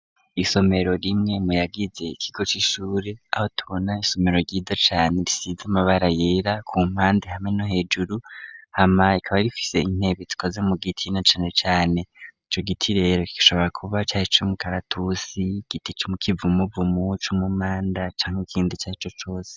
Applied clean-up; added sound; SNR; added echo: none; none; none; none.